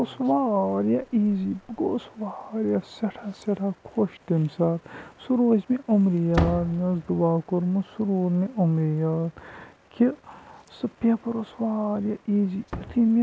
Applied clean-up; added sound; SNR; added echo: none; Slam; 16 dB; none.